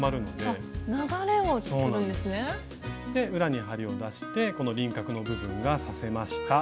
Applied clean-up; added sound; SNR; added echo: none; none; none; none.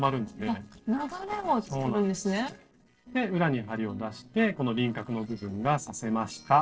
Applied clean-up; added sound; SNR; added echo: neural separator model SepFormer DNS4.